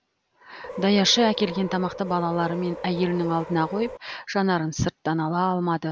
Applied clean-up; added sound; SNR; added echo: none; Subway, metro, underground; 11 dB; none.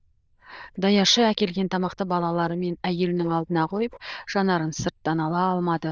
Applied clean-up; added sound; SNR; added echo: neural diffusion model UNIVERSE++.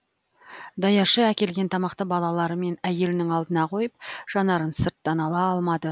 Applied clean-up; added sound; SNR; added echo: none; none; none; none.